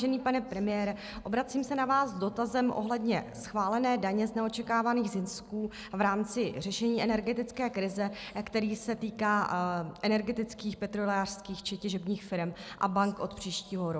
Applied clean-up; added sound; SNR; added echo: none; none; none; none.